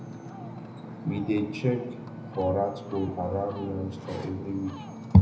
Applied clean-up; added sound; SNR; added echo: none; Ocean; 12 dB; reverberation time 0.7 s.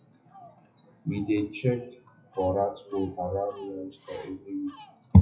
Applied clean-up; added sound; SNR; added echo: classical method WPE with log-MMSE.